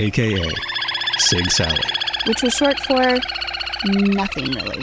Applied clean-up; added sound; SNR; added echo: none; Bird; 3 dB; none.